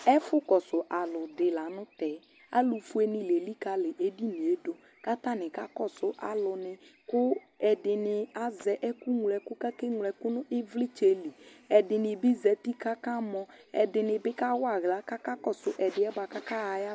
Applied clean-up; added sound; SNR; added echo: none; none; none; none.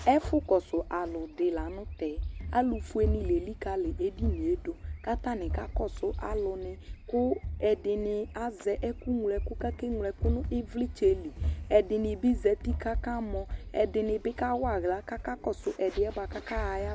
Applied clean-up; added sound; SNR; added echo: none; Run; 6 dB; none.